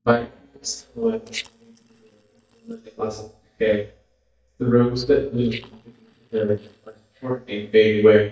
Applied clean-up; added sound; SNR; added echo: neural mask model DeepFilterNet 3.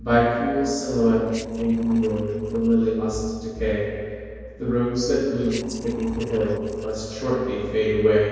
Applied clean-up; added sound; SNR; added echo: neural separator model SepFormer DNS4.